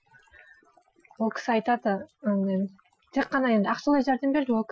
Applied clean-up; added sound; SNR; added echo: classical method Wiener filter.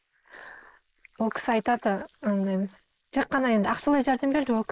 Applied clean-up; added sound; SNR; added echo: neural mask model Resemble Enhance denoiser.